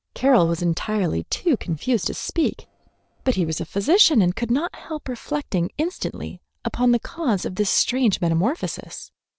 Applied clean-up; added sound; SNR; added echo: neural separator model SepFormer DNS4.